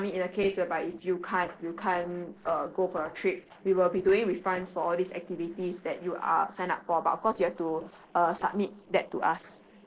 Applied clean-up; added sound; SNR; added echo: neural separator model SepFormer DNS4.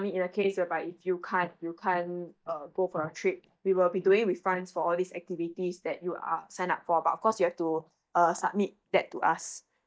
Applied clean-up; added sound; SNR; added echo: neural mask model DeepFilterNet 3.